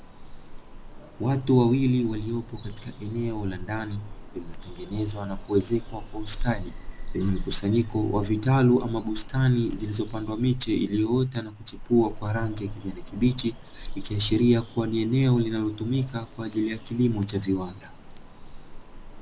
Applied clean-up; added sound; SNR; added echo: none; Bird vocalization, bird call, bird song; 10 dB; none.